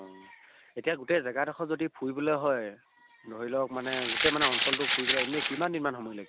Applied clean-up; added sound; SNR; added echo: none; Rattle (instrument); -5 dB; none.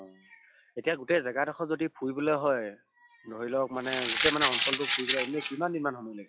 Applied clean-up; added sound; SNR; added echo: classical method log-MMSE.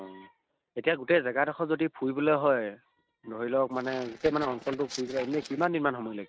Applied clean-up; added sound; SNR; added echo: neural mask model RNNoise.